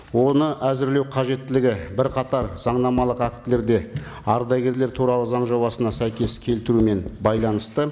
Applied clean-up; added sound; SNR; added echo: none; Writing; 15 dB; none.